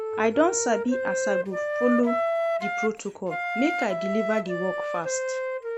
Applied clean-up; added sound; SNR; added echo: none; Wind instrument, woodwind instrument; 1 dB; none.